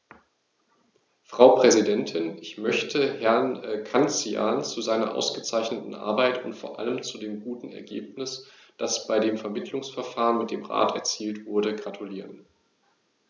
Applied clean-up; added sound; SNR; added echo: none; none; none; none.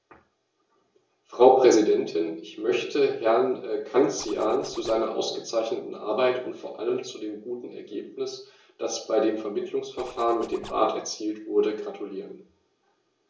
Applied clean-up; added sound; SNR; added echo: none; Zipper (clothing); 19 dB; reverberation time 0.3 s.